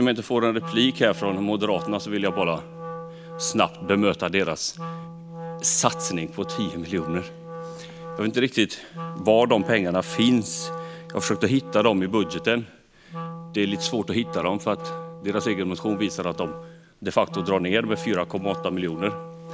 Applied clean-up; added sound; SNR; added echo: none; Wind instrument, woodwind instrument; 11 dB; none.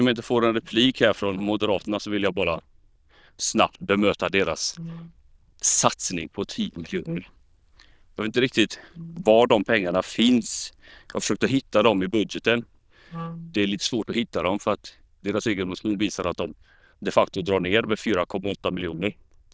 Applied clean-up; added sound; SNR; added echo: neural diffusion model UNIVERSE++.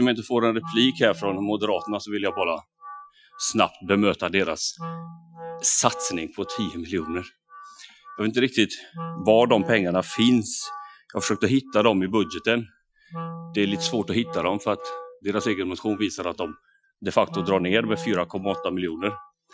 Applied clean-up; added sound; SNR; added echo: classical method Wiener filter.